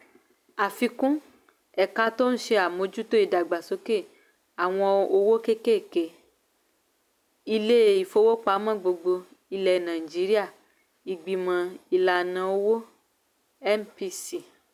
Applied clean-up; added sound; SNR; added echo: none; none; none; none.